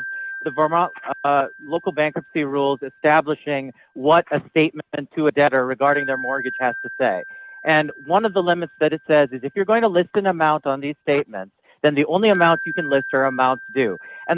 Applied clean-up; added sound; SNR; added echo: none; Wind chime; 14 dB; none.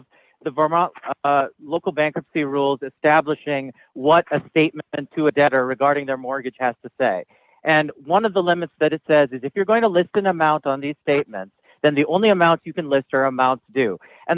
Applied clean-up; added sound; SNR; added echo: none; none; none; none.